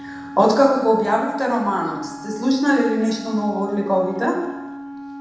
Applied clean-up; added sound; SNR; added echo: none; Wind instrument, woodwind instrument; 14 dB; reverberation time 1.1 s.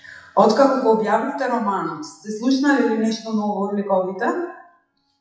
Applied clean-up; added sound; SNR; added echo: classical method WPE with log-MMSE.